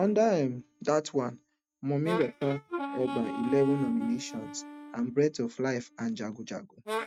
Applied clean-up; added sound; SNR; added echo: neural mask model RNNoise.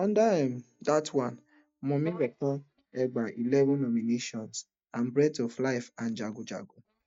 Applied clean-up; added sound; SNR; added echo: neural mask model DeepFilterNet 3.